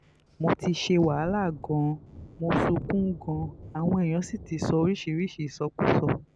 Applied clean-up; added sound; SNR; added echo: none; Thunder; 18 dB; none.